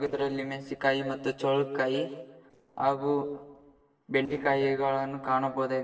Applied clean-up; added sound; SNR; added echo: neural separator model SepFormer DNS4.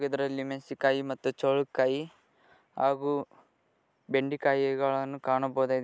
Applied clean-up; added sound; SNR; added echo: none; none; none; none.